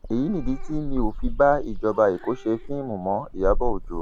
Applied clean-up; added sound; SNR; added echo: none; Meow / Purr; 4 dB; none.